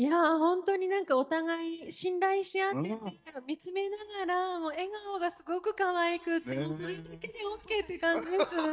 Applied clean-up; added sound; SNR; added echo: neural mask model DeepFilterNet 3.